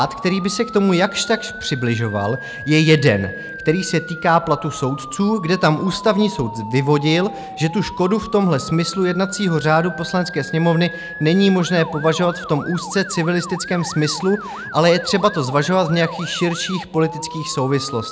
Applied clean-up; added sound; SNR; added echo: none; Motor vehicle (road) / Siren; 13 dB; none.